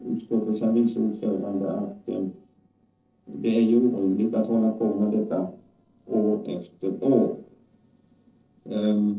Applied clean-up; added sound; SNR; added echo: neural separator model SepFormer DNS4.